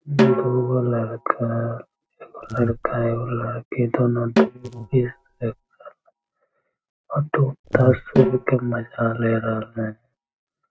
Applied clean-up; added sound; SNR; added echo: neural mask model RNNoise.